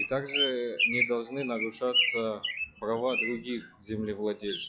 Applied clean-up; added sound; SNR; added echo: classical method log-MMSE.